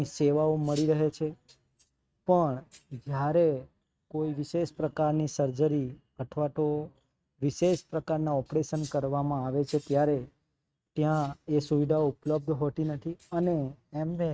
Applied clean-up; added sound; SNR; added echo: neural mask model RNNoise.